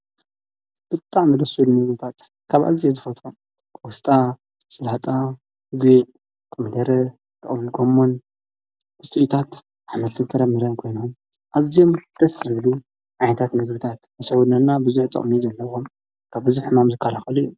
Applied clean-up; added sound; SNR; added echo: none; none; none; none.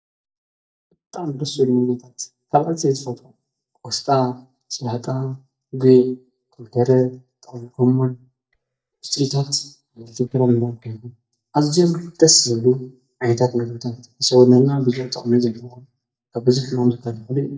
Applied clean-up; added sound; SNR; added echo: neural mask model DeepFilterNet 3.